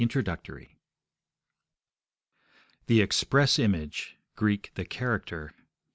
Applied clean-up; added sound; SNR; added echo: none; none; none; none.